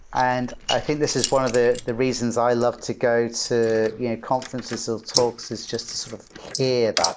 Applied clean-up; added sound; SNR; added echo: neural mask model Resemble Enhance denoiser.